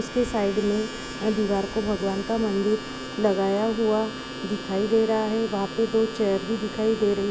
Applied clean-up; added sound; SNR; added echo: none; Domestic sounds, home sounds; 13 dB; none.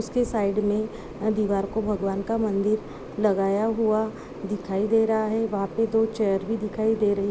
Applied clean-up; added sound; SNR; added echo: none; none; none; none.